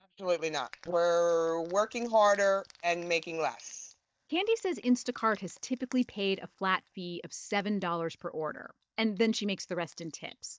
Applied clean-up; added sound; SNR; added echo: neural mask model DeepFilterNet 3.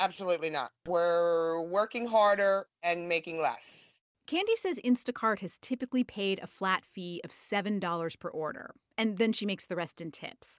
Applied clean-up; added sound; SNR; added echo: none; none; none; none.